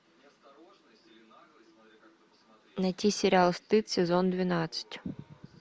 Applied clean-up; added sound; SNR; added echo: none; none; none; none.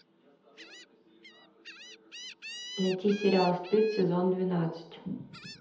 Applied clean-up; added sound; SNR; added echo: none; Gull, seagull; 15 dB; reverberation time 0.7 s.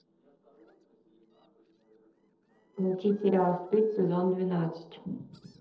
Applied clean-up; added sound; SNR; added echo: neural separator model SepFormer DNS4.